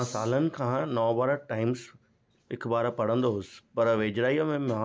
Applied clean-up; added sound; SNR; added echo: none; none; none; none.